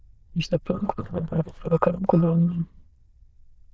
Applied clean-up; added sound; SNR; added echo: neural diffusion model UNIVERSE++.